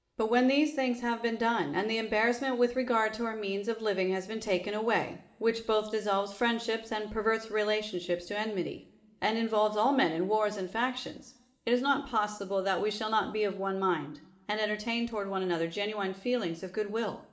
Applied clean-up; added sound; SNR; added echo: none; none; none; reverberation time 0.9 s.